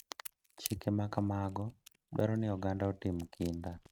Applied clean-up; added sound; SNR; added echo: neural mask model RNNoise.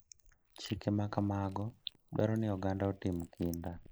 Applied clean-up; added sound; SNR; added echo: neural mask model Resemble Enhance denoiser.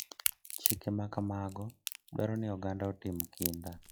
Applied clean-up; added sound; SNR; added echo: classical method log-MMSE.